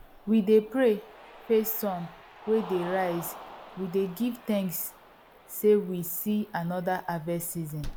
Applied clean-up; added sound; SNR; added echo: none; Cheering + Slam; 17 dB; none.